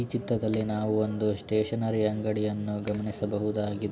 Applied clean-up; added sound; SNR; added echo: none; Finger snapping; 18 dB; none.